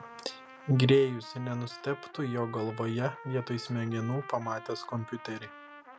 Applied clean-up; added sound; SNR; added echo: none; Trumpet; 16 dB; none.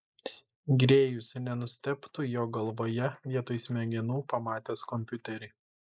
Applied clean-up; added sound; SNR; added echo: neural mask model Resemble Enhance denoiser.